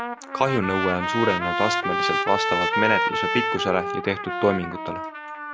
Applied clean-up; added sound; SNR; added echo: none; Trumpet; 0 dB; none.